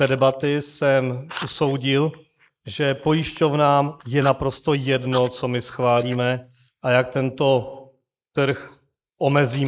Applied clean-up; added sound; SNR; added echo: neural mask model Resemble Enhance denoiser.